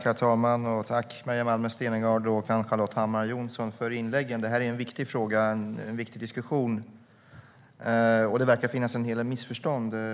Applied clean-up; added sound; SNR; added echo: none; none; none; none.